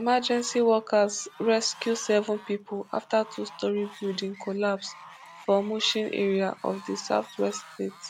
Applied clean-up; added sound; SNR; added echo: none; Fowl; 20 dB; none.